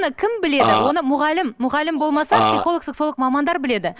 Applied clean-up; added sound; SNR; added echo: none; Burping, eructation; -4 dB; none.